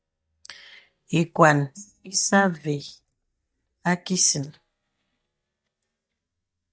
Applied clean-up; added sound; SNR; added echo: neural mask model DeepFilterNet 3.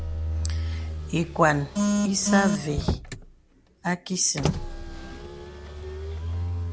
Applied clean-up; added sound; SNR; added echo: none; Motor vehicle (road); 4 dB; none.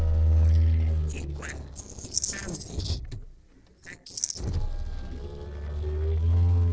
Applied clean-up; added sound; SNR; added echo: neural separator model SepFormer DNS4.